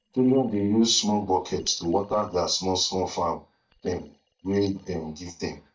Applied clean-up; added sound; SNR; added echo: neural mask model DeepFilterNet 3.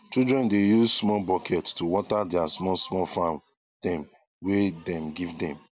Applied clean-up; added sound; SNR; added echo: none; none; none; none.